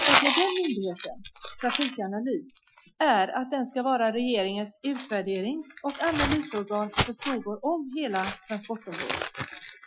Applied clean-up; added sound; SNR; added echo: classical method Wiener filter.